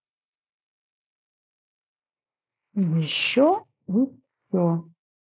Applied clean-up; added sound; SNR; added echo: neural mask model Resemble Enhance denoiser.